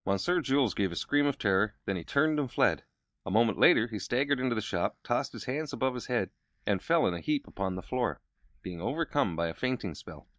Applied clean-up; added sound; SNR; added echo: neural mask model DeepFilterNet 3.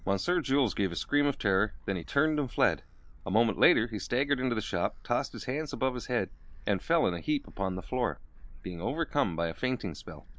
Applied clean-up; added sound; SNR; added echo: none; Gull, seagull; 15 dB; none.